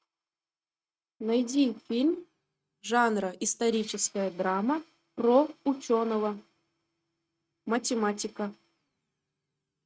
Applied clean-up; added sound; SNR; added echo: neural mask model RNNoise.